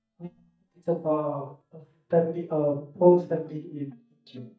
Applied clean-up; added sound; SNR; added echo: neural mask model DeepFilterNet 3.